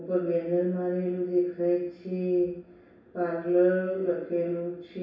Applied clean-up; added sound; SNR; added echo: none; none; none; reverberation time 0.7 s.